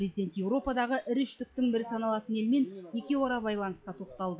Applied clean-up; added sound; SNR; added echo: classical method log-MMSE.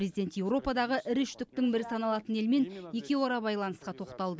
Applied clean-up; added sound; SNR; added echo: none; none; none; none.